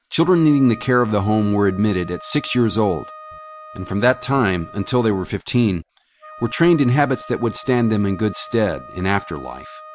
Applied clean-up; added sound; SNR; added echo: none; Wind instrument, woodwind instrument; 19 dB; none.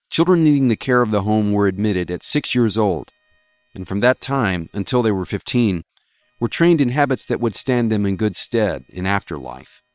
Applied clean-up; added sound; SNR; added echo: neural separator model SepFormer WHAM!.